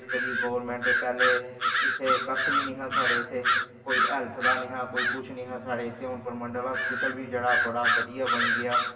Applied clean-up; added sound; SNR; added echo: none; Bird vocalization, bird call, bird song; -4 dB; reverberation time 2.0 s.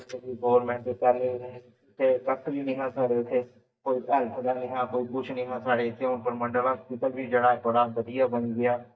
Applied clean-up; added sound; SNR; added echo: neural mask model DeepFilterNet 3.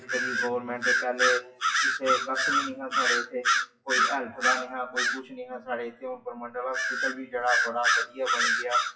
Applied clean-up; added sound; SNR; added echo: classical method WPE with log-MMSE.